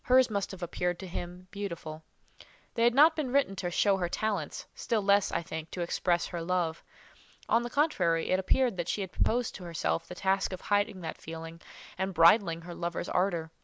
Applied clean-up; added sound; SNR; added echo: none; none; none; none.